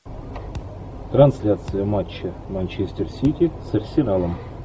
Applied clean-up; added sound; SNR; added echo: none; Thump, thud; 17 dB; none.